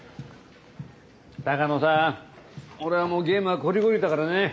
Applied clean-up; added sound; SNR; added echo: none; none; none; none.